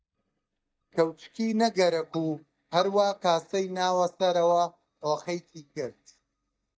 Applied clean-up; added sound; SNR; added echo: neural mask model DeepFilterNet 3.